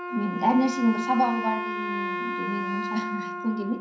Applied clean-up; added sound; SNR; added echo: none; Wind instrument, woodwind instrument; 5 dB; reverberation time 0.6 s.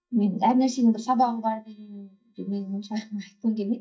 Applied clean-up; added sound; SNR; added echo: neural mask model DeepFilterNet 3.